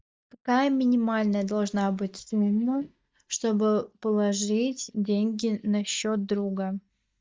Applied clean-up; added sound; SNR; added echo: neural mask model DeepFilterNet 3.